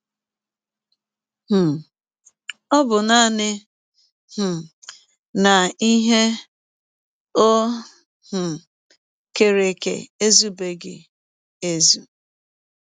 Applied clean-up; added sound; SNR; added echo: none; none; none; none.